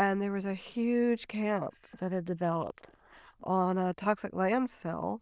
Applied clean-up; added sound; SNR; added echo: neural diffusion model UNIVERSE++.